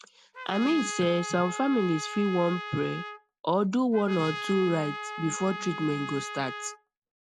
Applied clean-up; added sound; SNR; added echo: none; Trumpet; 9 dB; none.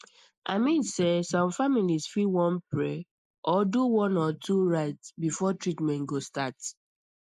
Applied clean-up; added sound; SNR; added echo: neural mask model Resemble Enhance denoiser.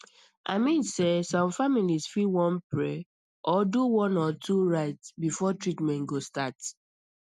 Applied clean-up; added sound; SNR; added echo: none; none; none; none.